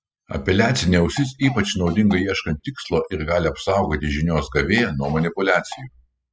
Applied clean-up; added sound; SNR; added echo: classical method spectral subtraction.